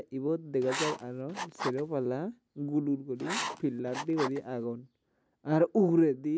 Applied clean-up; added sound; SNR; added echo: none; Writing; 8 dB; none.